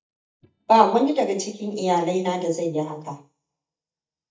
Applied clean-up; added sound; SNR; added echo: neural mask model DeepFilterNet 3.